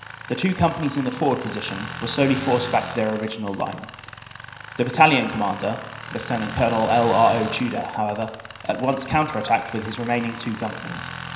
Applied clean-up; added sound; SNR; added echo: none; Tools; 12 dB; reverberation time 0.9 s.